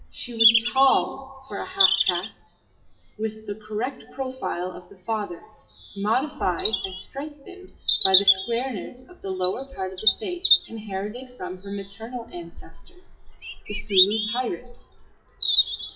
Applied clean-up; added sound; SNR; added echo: classical method WPE with log-MMSE.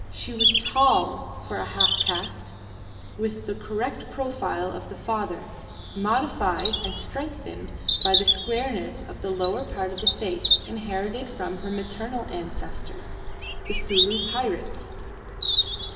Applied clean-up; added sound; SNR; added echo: none; Bird vocalization, bird call, bird song; -4 dB; reverberation time 2.8 s.